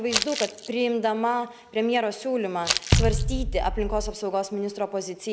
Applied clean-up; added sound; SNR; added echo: none; Bass drum + Crumpling, crinkling; 0 dB; none.